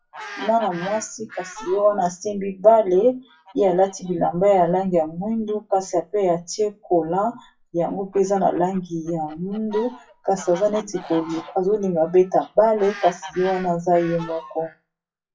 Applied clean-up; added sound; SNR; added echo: classical method WPE with log-MMSE.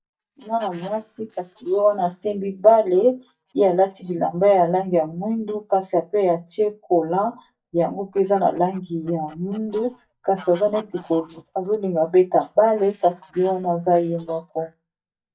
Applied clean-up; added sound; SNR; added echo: neural mask model DeepFilterNet 3.